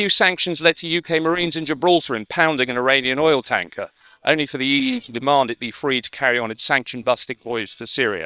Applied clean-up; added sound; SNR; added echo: neural separator model SepFormer WHAM!.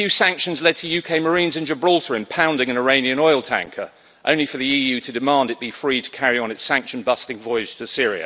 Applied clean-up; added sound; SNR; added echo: none; none; none; none.